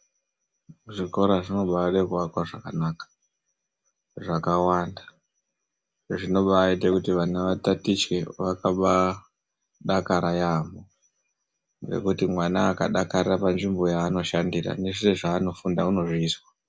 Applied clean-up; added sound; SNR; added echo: none; Buzz; 19 dB; none.